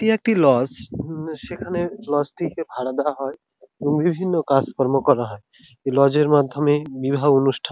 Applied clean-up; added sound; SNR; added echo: none; none; none; none.